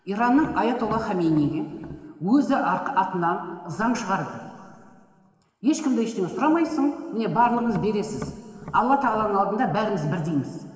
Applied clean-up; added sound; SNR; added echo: none; Tap; 16 dB; reverberation time 2.9 s.